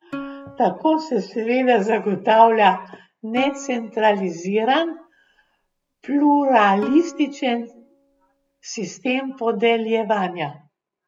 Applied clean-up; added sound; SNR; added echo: none; Plucked string instrument; 19 dB; none.